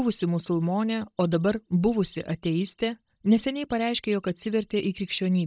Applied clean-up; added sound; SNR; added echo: neural mask model DeepFilterNet 3.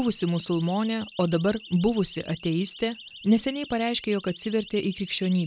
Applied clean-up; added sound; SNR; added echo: none; Siren; 18 dB; none.